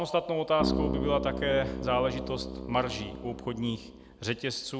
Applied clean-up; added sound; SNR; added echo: none; Keyboard (musical); 4 dB; none.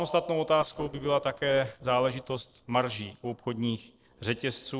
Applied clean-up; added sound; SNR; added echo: neural separator model SepFormer DNS4.